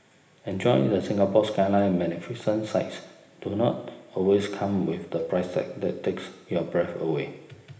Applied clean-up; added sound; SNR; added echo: none; Cowbell; 16 dB; reverberation time 1.1 s.